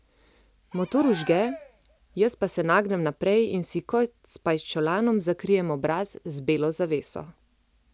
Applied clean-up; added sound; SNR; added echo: none; Cheering; 17 dB; none.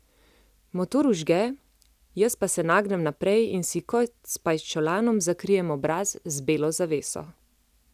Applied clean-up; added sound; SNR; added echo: none; none; none; none.